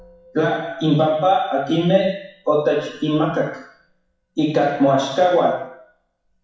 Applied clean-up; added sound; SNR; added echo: classical method WPE with log-MMSE.